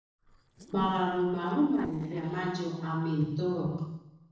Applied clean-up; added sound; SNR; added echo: neural separator model SepFormer DNS4.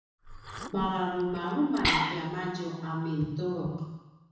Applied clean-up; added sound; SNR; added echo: none; Liquid; 3 dB; reverberation time 1.1 s.